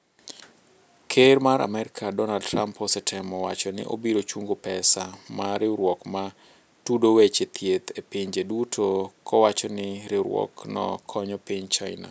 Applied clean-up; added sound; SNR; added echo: none; none; none; none.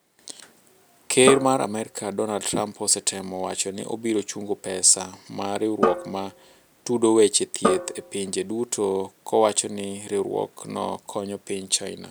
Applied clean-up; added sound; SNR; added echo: none; Drum; 6 dB; none.